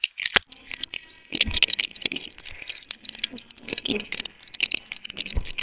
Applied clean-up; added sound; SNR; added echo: neural separator model SepFormer WHAMR!.